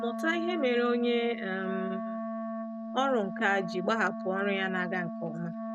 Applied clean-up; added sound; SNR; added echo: none; Wind instrument, woodwind instrument; 5 dB; none.